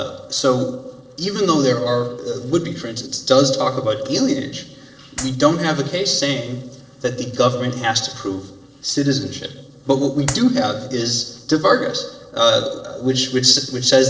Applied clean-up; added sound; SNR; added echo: neural separator model SepFormer DNS4.